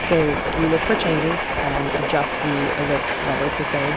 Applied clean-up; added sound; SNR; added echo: none; Train; 0 dB; none.